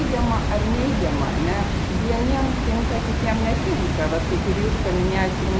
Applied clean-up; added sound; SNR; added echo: none; Water; -3 dB; none.